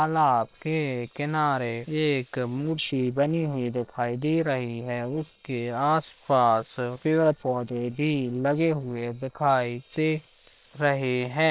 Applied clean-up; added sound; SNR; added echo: neural separator model SepFormer WHAM!.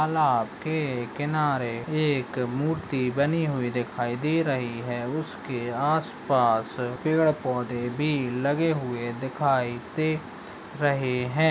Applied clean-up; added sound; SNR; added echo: none; none; none; none.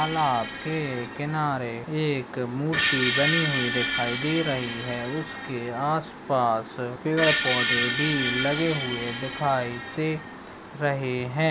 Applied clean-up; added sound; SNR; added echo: none; Screech; 4 dB; none.